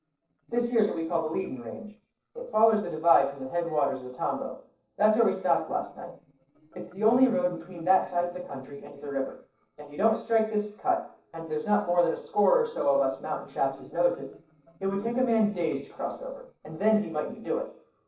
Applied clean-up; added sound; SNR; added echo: neural separator model SepFormer DNS4.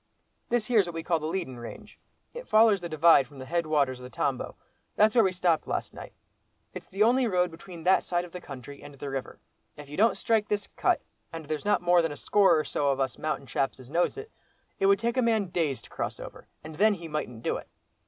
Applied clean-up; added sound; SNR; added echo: none; none; none; none.